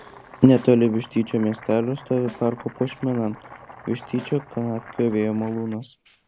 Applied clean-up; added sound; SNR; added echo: none; Snare drum + Domestic sounds, home sounds; 20 dB; none.